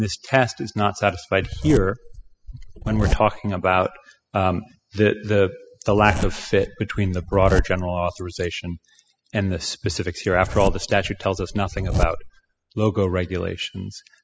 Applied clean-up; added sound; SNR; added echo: classical method spectral subtraction.